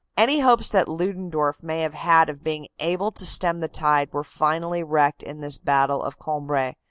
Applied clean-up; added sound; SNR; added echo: none; none; none; none.